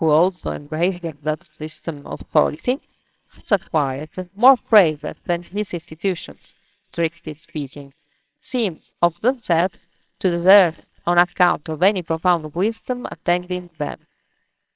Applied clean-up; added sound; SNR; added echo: neural separator model SepFormer WHAMR!.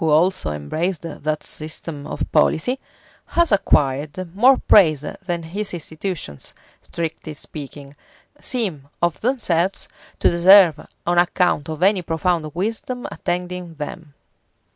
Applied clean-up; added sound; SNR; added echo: none; none; none; none.